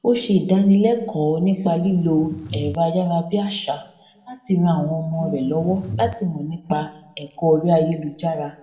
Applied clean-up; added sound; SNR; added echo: none; Bass guitar; 9 dB; reverberation time 0.8 s.